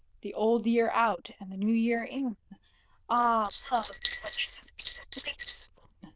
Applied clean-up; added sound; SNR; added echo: neural diffusion model UNIVERSE++.